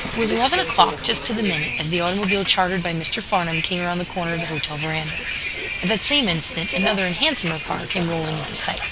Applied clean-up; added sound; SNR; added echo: none; Bus; 6 dB; none.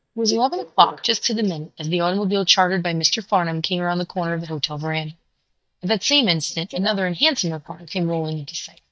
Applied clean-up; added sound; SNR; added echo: neural mask model DeepFilterNet 3.